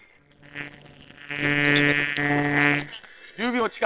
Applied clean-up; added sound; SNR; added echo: neural separator model SepFormer WHAM!.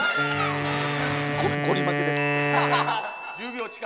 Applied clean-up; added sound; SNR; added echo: none; Wind instrument, woodwind instrument; 0 dB; none.